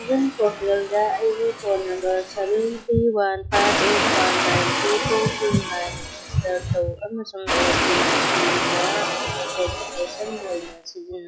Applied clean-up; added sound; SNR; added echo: classical method log-MMSE.